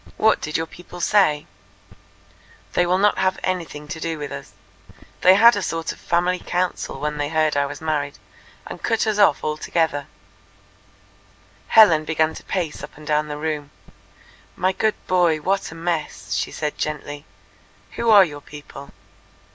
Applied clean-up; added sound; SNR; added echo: none; none; none; none.